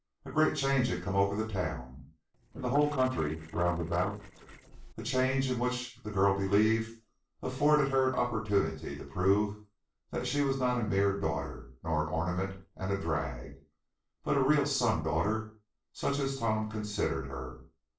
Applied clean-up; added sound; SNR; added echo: neural separator model SepFormer DNS4.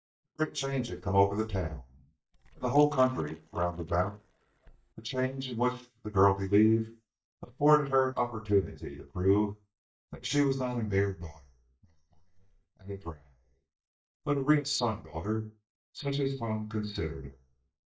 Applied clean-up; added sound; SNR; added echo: neural mask model DeepFilterNet 3.